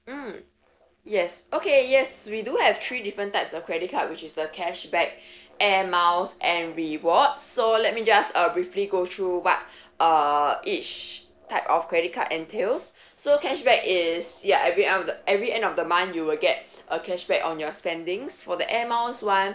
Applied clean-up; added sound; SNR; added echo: neural separator model SepFormer DNS4.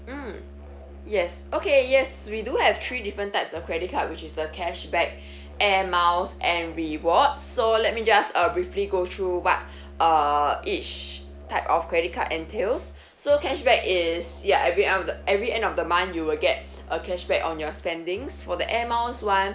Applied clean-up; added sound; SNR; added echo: none; Musical instrument; 17 dB; none.